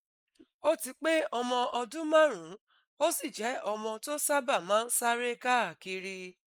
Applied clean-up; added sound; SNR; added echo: neural mask model Resemble Enhance denoiser.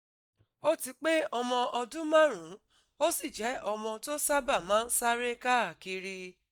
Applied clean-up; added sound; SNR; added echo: neural mask model DeepFilterNet 3.